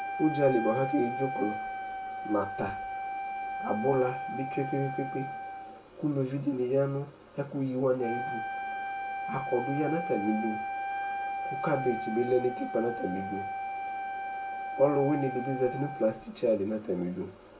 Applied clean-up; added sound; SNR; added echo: none; Wind instrument, woodwind instrument; 5 dB; reverberation time 0.2 s.